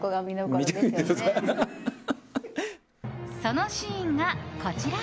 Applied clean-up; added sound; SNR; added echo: none; none; none; none.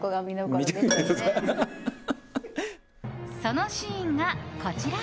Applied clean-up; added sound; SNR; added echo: none; Keyboard (musical); 10 dB; none.